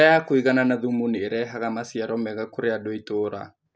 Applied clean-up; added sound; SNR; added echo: none; none; none; none.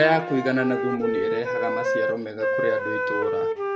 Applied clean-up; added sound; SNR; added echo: none; Wind instrument, woodwind instrument; 0 dB; reverberation time 1.4 s.